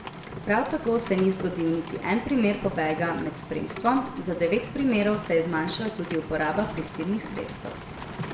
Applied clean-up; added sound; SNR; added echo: none; Rain; 11 dB; reverberation time 0.7 s.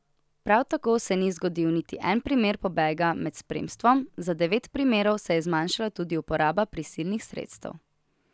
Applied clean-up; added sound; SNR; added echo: none; none; none; none.